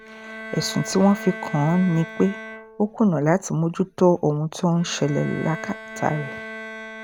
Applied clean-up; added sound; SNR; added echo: none; Bowed string instrument; 14 dB; none.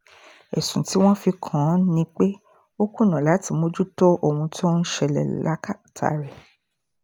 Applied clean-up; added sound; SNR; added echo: none; none; none; none.